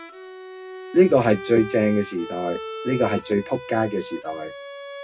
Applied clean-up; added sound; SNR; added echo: none; Bowed string instrument; 13 dB; reverberation time 0.2 s.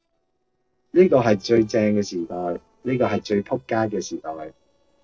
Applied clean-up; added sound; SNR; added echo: neural separator model SepFormer DNS4.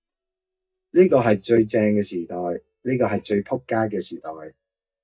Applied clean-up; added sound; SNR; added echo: neural mask model DeepFilterNet 3.